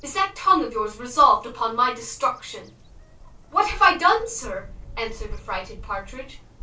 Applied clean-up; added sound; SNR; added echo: none; Bird vocalization, bird call, bird song; 16 dB; reverberation time 0.2 s.